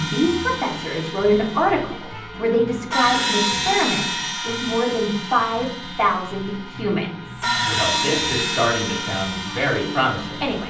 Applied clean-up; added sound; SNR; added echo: none; Crash cymbal; 4 dB; reverberation time 0.6 s.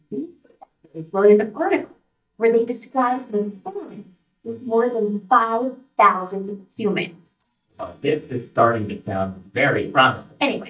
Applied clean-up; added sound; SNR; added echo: neural mask model DeepFilterNet 3.